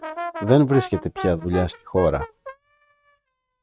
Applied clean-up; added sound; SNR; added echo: neural mask model RNNoise.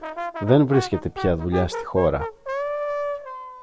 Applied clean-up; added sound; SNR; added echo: none; Brass instrument; 7 dB; none.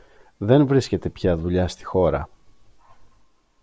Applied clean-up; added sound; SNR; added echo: none; none; none; none.